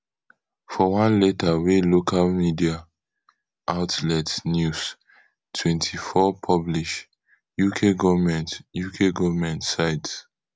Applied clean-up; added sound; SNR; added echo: none; none; none; none.